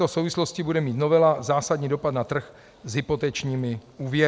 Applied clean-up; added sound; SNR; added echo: none; none; none; none.